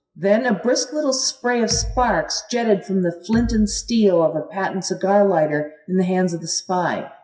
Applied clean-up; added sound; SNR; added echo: classical method WPE with log-MMSE.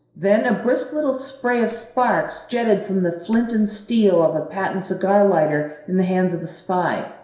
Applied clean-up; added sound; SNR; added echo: neural separator model SepFormer DNS4.